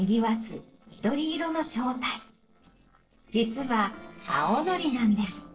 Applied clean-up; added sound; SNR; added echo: neural separator model SepFormer DNS4.